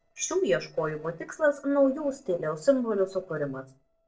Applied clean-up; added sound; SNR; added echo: neural separator model SepFormer DNS4.